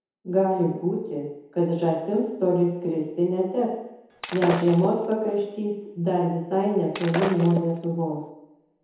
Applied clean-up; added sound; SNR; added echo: none; Shatter; 9 dB; reverberation time 1.0 s.